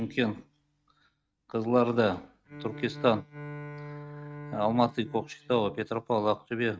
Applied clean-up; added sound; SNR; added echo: neural mask model RNNoise.